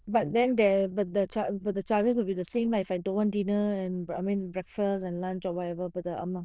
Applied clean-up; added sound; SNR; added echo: neural diffusion model UNIVERSE++.